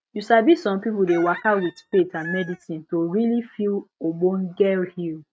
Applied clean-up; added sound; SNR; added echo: neural mask model RNNoise.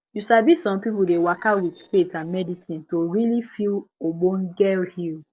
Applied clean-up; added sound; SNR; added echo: neural separator model SepFormer DNS4.